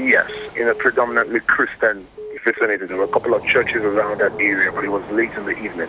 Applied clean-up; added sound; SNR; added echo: none; Telephone + Waves, surf; 14 dB; none.